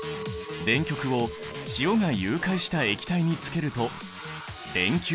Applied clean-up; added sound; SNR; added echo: none; Chink, clink; 15 dB; none.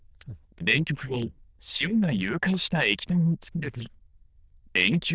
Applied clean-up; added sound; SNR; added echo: neural diffusion model UNIVERSE++.